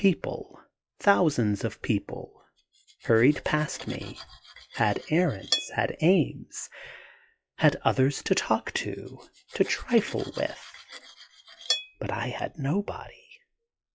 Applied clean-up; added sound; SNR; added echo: classical method log-MMSE.